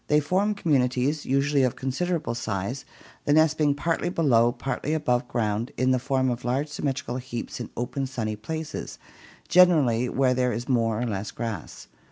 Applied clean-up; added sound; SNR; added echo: none; none; none; none.